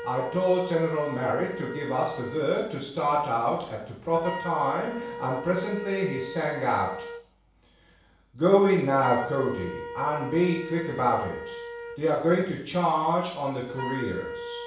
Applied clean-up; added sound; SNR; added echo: none; Wind instrument, woodwind instrument; 11 dB; reverberation time 0.7 s.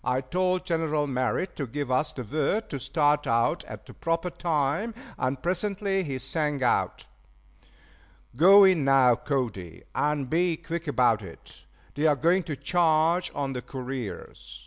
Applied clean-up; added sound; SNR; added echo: none; none; none; none.